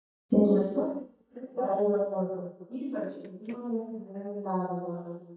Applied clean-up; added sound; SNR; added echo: neural mask model DeepFilterNet 3.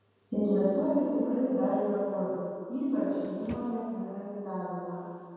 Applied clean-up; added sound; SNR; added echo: none; Microwave oven; 19 dB; reverberation time 2.1 s.